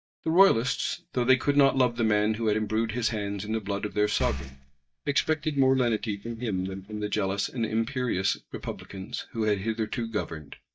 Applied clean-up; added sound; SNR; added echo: neural mask model DeepFilterNet 3.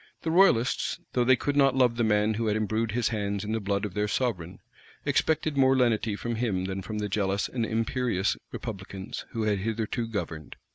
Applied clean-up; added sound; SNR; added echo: none; none; none; none.